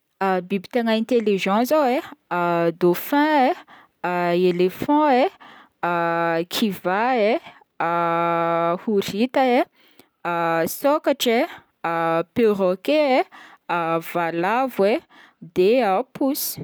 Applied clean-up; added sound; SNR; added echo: none; none; none; none.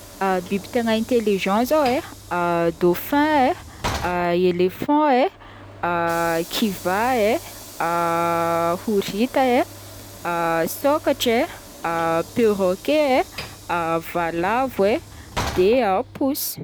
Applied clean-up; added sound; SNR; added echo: none; Sliding door / Train; 15 dB; none.